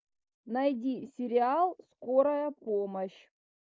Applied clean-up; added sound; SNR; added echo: neural mask model Resemble Enhance denoiser.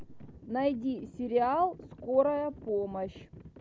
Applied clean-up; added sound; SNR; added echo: none; Livestock, farm animals, working animals; 19 dB; none.